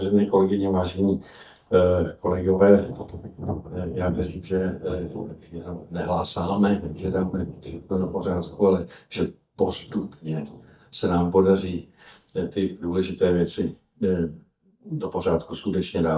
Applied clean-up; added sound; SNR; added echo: neural mask model DeepFilterNet 3.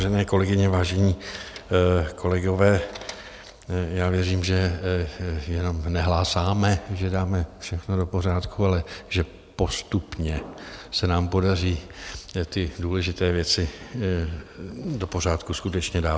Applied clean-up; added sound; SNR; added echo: none; none; none; none.